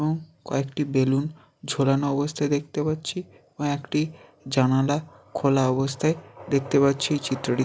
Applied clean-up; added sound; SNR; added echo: none; none; none; none.